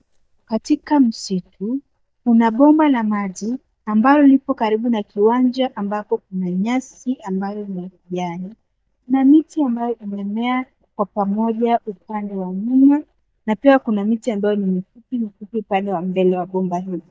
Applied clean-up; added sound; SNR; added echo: neural mask model DeepFilterNet 3.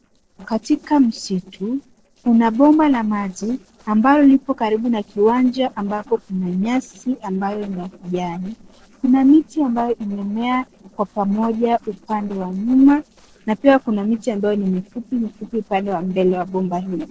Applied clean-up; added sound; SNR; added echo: neural separator model SepFormer DNS4.